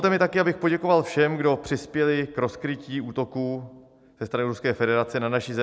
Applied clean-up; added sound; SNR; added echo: none; none; none; none.